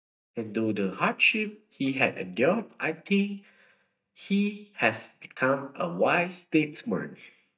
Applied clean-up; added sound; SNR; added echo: neural mask model DeepFilterNet 3.